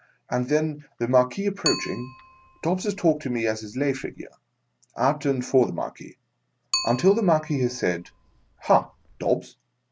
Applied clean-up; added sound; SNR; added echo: none; Bicycle; 11 dB; none.